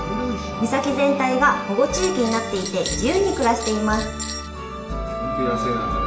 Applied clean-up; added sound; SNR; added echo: none; Bell; 11 dB; reverberation time 0.8 s.